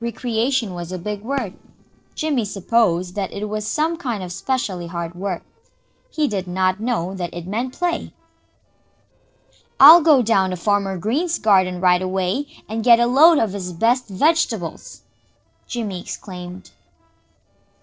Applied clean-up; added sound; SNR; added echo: neural separator model SepFormer DNS4.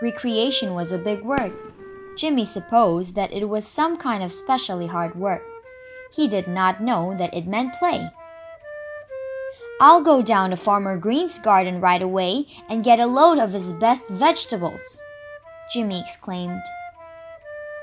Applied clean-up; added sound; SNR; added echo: none; Fireworks + Wind instrument, woodwind instrument; 16 dB; none.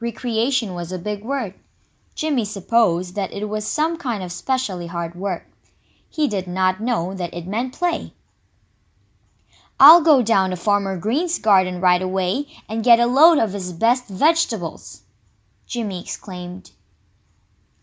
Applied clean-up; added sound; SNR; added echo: none; none; none; none.